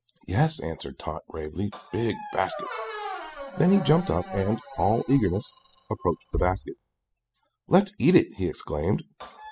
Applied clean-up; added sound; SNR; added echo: classical method spectral subtraction.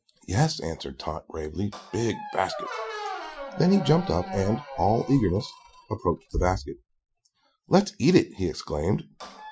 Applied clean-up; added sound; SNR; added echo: classical method Wiener filter.